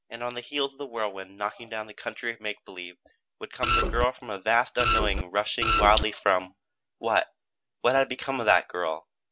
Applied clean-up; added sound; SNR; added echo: none; Printer; -4 dB; none.